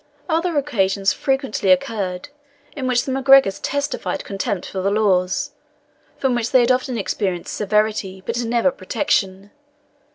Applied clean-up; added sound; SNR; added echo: none; none; none; none.